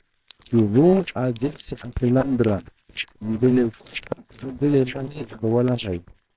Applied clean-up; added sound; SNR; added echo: neural separator model SepFormer WHAMR!.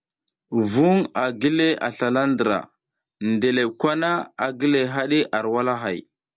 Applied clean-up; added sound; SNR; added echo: none; none; none; none.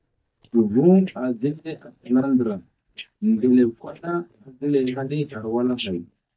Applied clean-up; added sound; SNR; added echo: neural mask model DeepFilterNet 3.